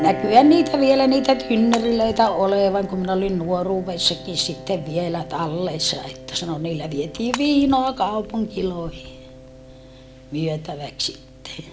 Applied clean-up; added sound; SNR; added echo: none; Piano + Shatter / Crushing; 13 dB; none.